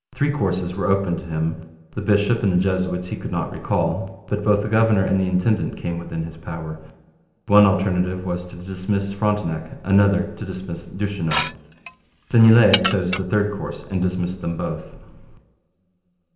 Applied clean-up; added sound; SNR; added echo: none; Dishes, pots, and pans / Glass; 7 dB; reverberation time 0.8 s.